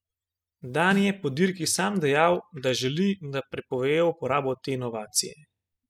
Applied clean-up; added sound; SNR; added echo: classical method spectral subtraction.